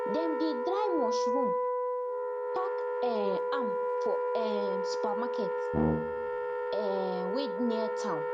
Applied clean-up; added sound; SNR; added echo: none; Brass instrument + Wind instrument, woodwind instrument; -5 dB; none.